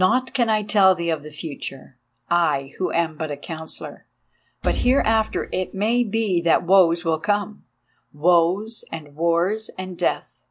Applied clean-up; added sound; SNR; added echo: none; Thump, thud; 5 dB; none.